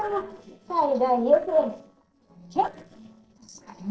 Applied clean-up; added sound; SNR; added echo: neural separator model SepFormer DNS4.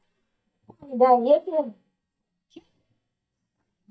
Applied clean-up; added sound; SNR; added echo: neural mask model DeepFilterNet 3.